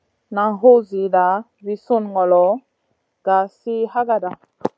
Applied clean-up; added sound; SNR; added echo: none; none; none; none.